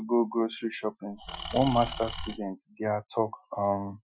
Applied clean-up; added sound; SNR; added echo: classical method Wiener filter.